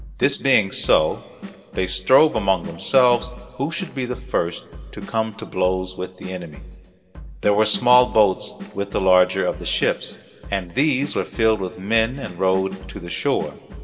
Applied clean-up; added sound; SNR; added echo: none; Drum kit; 16 dB; reverberation time 1.6 s.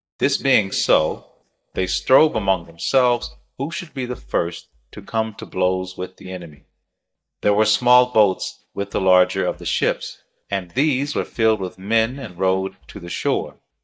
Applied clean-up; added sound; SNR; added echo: neural mask model DeepFilterNet 3.